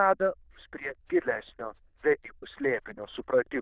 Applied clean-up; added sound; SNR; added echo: neural diffusion model UNIVERSE++.